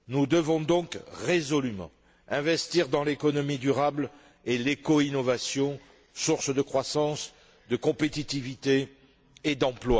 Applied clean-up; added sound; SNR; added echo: none; none; none; none.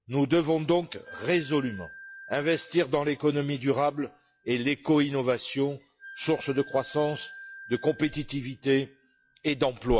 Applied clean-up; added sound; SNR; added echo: classical method log-MMSE.